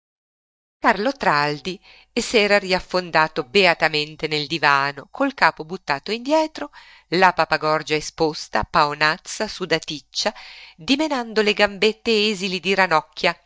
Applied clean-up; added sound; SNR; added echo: neural mask model DeepFilterNet 3.